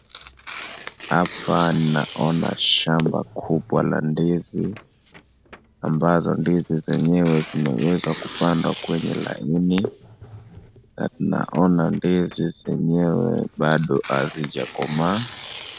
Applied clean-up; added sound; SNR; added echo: none; Tearing; 15 dB; none.